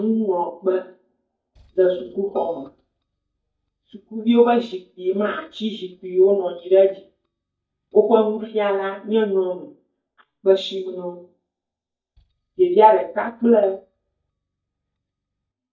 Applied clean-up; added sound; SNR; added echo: neural mask model DeepFilterNet 3.